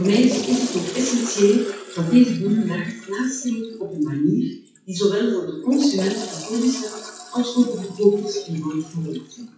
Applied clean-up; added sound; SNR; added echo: classical method WPE with log-MMSE.